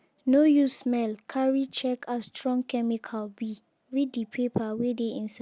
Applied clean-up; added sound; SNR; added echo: none; none; none; none.